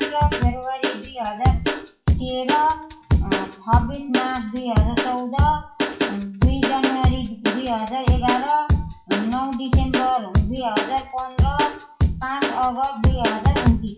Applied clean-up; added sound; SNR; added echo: classical method WPE with log-MMSE.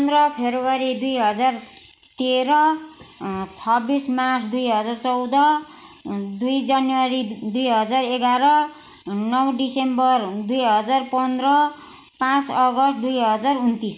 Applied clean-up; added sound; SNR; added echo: none; none; none; none.